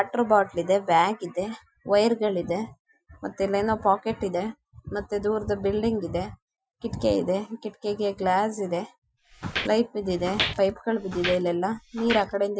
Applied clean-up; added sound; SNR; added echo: classical method Wiener filter.